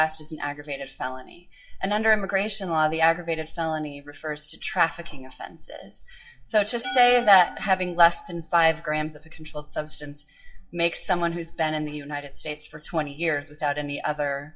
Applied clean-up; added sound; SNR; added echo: classical method WPE with log-MMSE.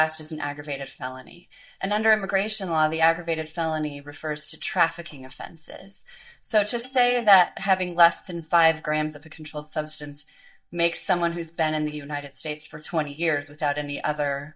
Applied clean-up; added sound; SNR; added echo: neural mask model DeepFilterNet 3.